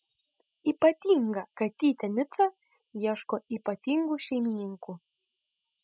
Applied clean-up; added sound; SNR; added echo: classical method spectral subtraction.